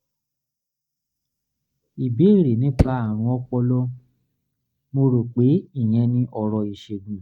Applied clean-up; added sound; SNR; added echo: neural mask model DeepFilterNet 3.